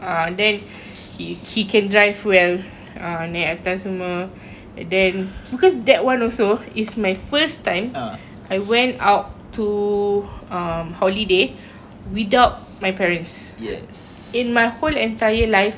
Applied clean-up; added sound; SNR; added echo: none; none; none; none.